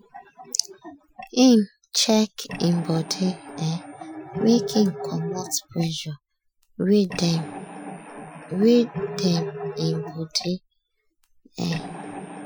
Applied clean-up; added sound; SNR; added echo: classical method Wiener filter.